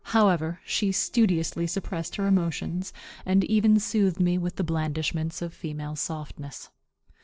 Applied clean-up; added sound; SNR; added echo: neural separator model SepFormer DNS4.